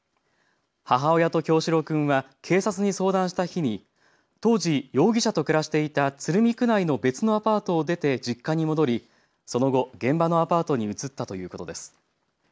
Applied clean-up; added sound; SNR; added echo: none; none; none; none.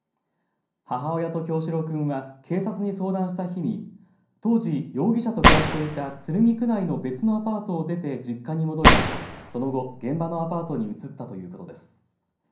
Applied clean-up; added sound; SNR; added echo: none; Gunshot, gunfire; -4 dB; reverberation time 0.6 s.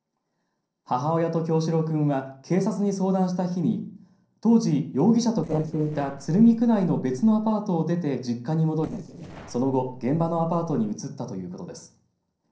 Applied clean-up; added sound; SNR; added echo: neural separator model SepFormer DNS4.